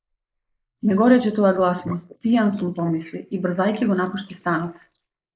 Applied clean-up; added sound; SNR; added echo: neural mask model Resemble Enhance denoiser.